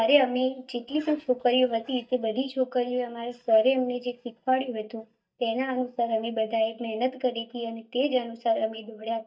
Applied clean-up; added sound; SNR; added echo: neural mask model DeepFilterNet 3.